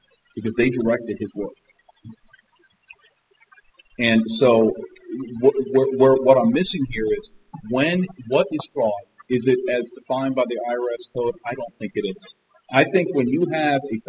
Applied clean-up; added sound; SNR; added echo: classical method spectral subtraction.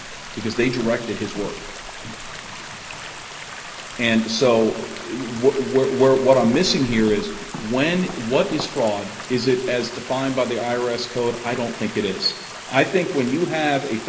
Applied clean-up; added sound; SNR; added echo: none; Tap + Stream; 13 dB; none.